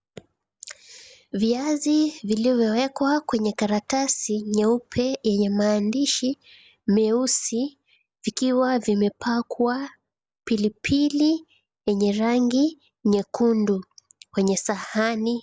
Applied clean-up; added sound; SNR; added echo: none; none; none; none.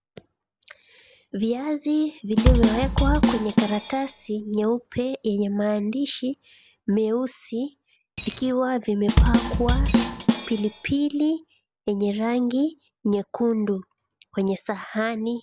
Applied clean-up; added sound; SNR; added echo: none; Drum kit + Coin (dropping); -4 dB; none.